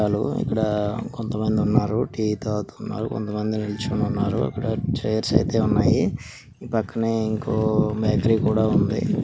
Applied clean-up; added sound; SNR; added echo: none; none; none; none.